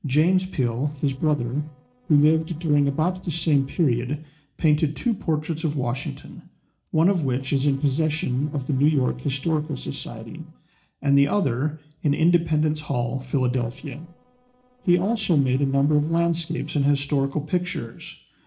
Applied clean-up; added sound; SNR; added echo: neural separator model SepFormer DNS4.